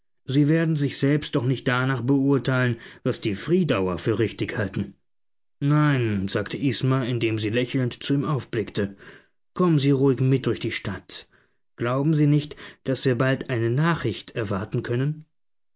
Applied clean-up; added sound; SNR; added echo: none; none; none; none.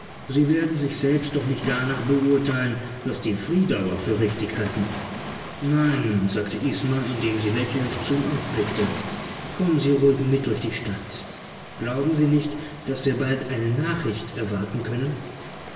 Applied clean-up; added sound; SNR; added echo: none; Waves, surf; 12 dB; reverberation time 1.3 s.